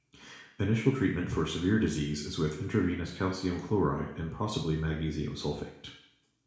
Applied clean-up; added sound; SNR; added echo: none; none; none; reverberation time 0.6 s.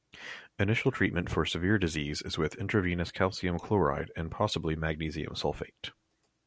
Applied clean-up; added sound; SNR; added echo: none; none; none; none.